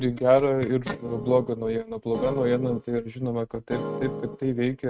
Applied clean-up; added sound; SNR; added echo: neural mask model RNNoise.